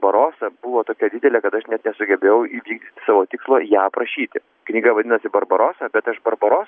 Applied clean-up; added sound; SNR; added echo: none; none; none; none.